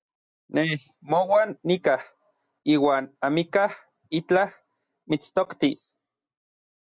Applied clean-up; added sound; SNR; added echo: none; none; none; none.